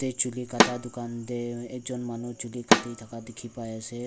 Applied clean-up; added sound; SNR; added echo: none; Snare drum; -5 dB; none.